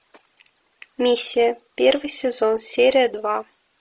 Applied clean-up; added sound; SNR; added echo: none; none; none; none.